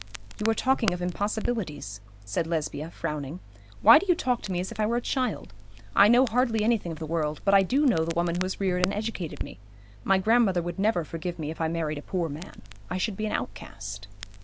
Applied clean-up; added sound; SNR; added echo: none; Crackle; 12 dB; none.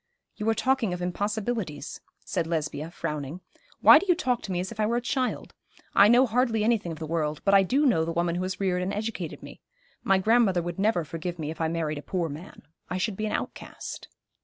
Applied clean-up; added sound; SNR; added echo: none; none; none; none.